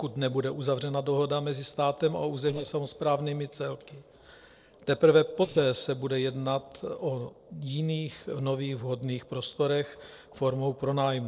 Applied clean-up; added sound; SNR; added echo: neural separator model SepFormer DNS4.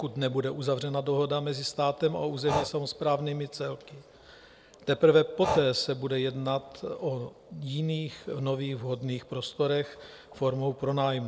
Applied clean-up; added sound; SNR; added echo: none; Breathing; 10 dB; none.